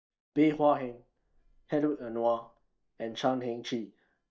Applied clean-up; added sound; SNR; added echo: neural mask model DeepFilterNet 3.